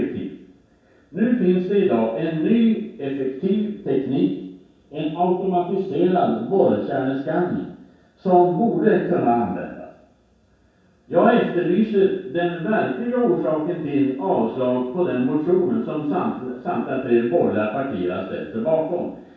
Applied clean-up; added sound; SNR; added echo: none; none; none; reverberation time 0.7 s.